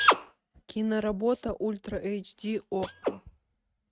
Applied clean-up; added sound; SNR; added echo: neural mask model RNNoise.